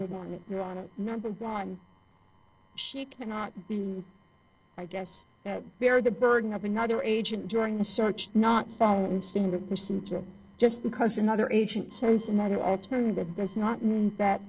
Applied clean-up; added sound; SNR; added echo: neural separator model SepFormer DNS4.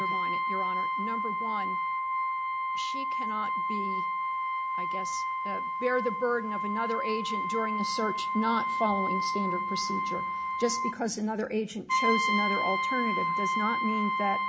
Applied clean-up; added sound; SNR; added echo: none; Brass instrument; -3 dB; none.